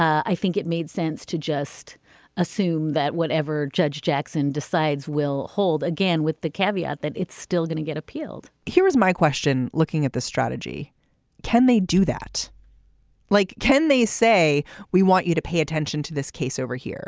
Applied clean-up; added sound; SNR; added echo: none; none; none; none.